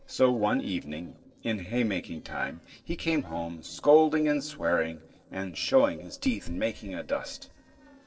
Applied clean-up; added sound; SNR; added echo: neural separator model SepFormer DNS4.